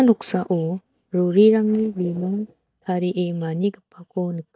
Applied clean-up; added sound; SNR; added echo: neural mask model DeepFilterNet 3.